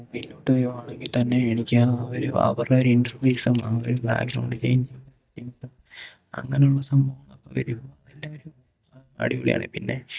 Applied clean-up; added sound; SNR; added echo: neural mask model DeepFilterNet 3.